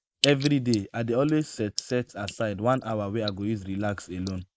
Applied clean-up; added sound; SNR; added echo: neural mask model Resemble Enhance denoiser.